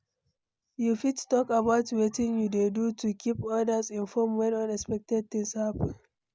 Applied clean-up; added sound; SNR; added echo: none; none; none; none.